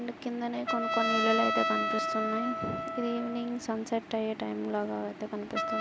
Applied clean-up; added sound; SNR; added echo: none; Trumpet; 1 dB; none.